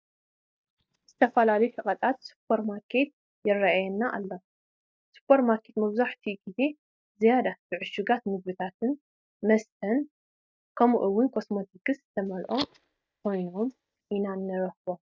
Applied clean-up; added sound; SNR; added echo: neural mask model DeepFilterNet 3.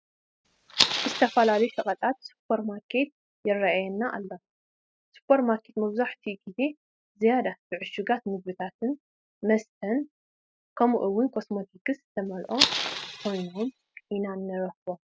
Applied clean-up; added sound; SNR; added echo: classical method spectral subtraction.